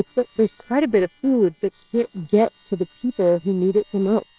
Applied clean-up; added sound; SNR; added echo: neural separator model SepFormer WHAM!.